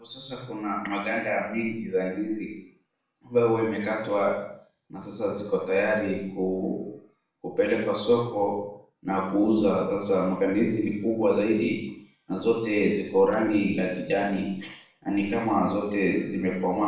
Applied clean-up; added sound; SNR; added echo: none; none; none; reverberation time 0.6 s.